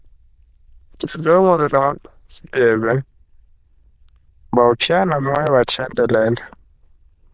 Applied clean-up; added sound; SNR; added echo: neural diffusion model UNIVERSE++.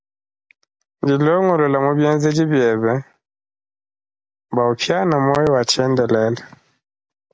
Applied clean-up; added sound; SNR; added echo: none; none; none; none.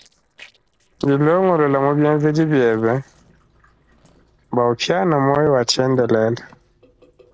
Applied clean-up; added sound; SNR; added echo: neural separator model SepFormer DNS4.